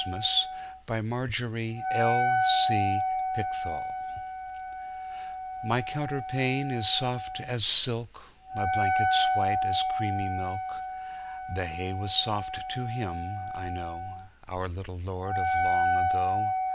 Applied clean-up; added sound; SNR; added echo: none; Wind instrument, woodwind instrument; -1 dB; none.